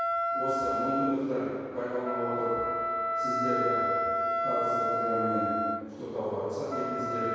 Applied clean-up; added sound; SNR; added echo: none; Wind instrument, woodwind instrument; -2 dB; reverberation time 2.2 s.